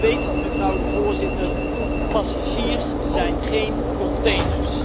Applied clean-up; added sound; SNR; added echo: none; Alarm / Engine / Train; -5 dB; none.